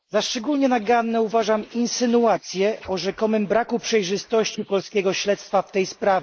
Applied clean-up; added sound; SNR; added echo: neural mask model Resemble Enhance denoiser.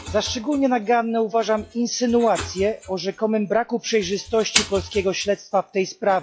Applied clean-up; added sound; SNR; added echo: classical method log-MMSE.